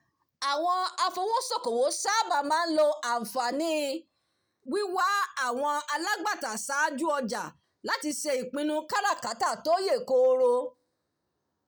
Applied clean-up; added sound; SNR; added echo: none; none; none; none.